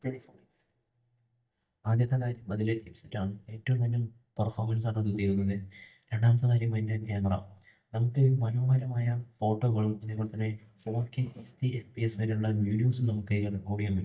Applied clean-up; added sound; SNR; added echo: neural mask model DeepFilterNet 3.